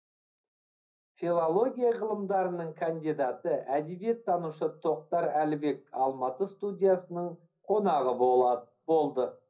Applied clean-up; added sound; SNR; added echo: none; none; none; reverberation time 0.5 s.